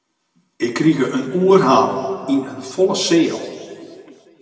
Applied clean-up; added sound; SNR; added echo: none; none; none; reverberation time 1.8 s.